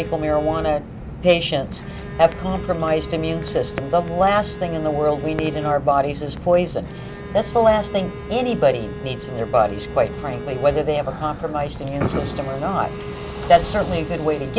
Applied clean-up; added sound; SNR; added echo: none; Bowed string instrument; 15 dB; none.